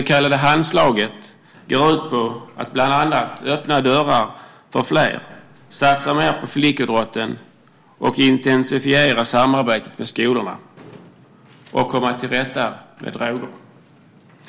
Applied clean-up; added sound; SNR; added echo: none; none; none; none.